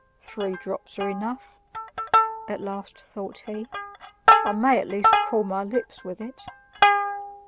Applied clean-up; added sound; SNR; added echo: none; Plucked string instrument; -4 dB; none.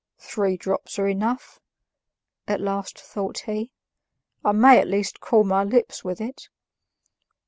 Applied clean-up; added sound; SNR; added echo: none; none; none; none.